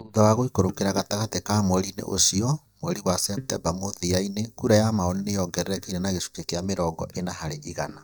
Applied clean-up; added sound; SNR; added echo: neural mask model DeepFilterNet 3.